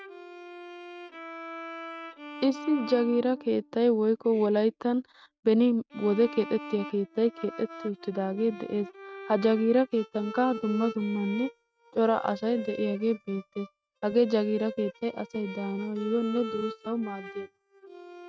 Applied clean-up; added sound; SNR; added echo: neural mask model RNNoise.